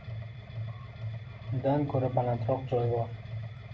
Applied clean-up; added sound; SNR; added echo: none; Mechanisms; 6 dB; none.